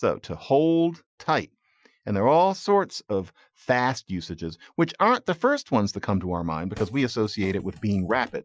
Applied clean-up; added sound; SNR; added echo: classical method Wiener filter.